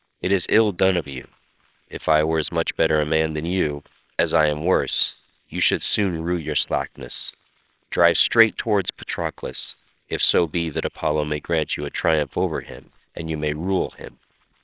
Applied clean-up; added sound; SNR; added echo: neural separator model SepFormer WHAMR!.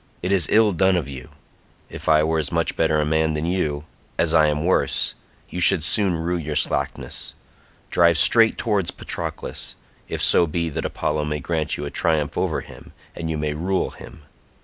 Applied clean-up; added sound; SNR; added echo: none; none; none; none.